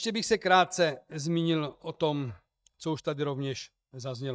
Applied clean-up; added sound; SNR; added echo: neural mask model DeepFilterNet 3.